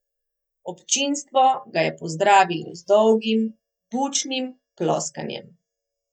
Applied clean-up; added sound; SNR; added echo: neural mask model DeepFilterNet 3.